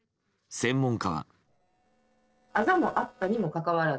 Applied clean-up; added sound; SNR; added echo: neural separator model SepFormer DNS4.